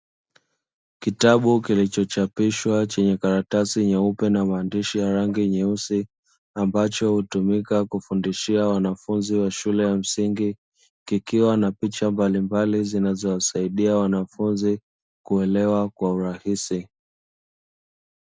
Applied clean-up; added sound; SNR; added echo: none; none; none; none.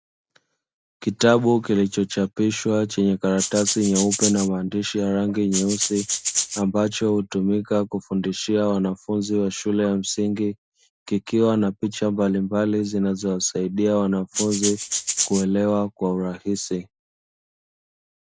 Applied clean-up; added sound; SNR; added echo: none; Rattle (instrument); 3 dB; none.